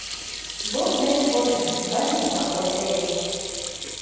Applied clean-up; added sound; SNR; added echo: none; Sink (filling or washing) / Hands; 5 dB; reverberation time 2.2 s.